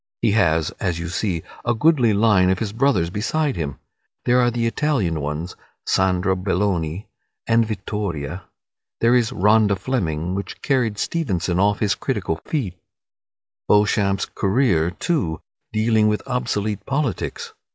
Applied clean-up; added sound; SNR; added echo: none; none; none; none.